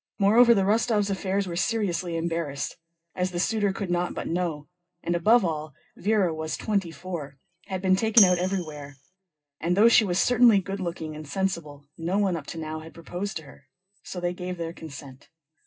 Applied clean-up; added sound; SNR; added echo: none; Tambourine; 3 dB; reverberation time 0.2 s.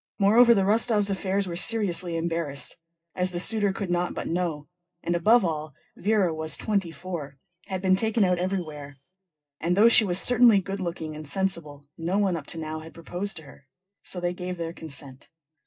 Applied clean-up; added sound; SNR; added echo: neural separator model SepFormer DNS4.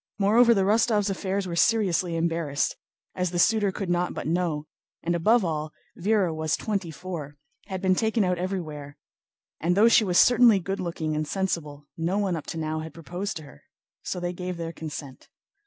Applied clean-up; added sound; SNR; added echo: none; none; none; none.